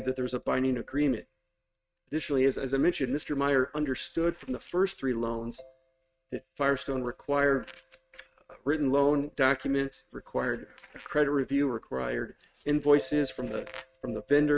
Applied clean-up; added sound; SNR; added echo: neural mask model RNNoise.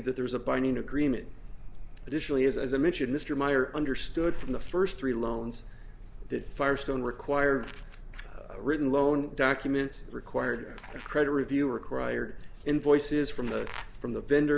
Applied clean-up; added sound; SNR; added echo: none; none; none; none.